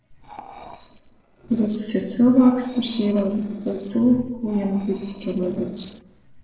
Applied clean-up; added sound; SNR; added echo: neural separator model SepFormer DNS4.